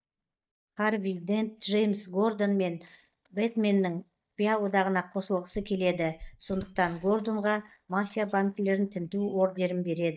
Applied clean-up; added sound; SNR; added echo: neural mask model DeepFilterNet 3.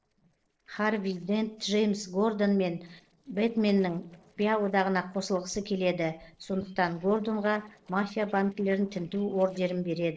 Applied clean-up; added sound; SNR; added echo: neural separator model SepFormer DNS4.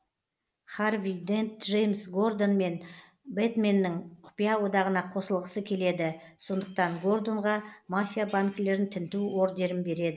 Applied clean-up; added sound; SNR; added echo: none; none; none; none.